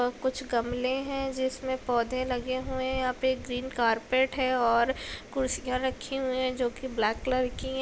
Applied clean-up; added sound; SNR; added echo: none; none; none; none.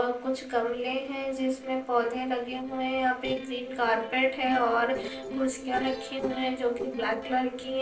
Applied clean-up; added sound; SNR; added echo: neural separator model SepFormer DNS4.